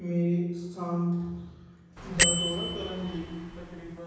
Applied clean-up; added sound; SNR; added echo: none; Bell; -2 dB; reverberation time 1.1 s.